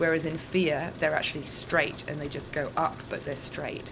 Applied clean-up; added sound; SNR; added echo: none; Truck; 13 dB; none.